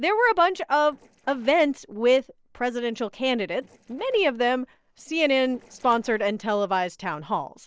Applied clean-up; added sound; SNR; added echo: neural separator model SepFormer DNS4.